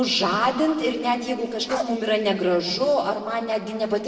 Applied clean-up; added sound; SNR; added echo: neural separator model SepFormer DNS4.